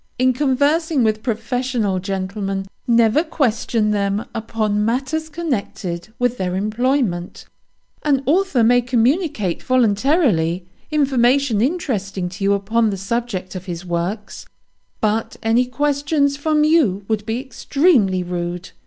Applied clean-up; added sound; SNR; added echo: none; none; none; none.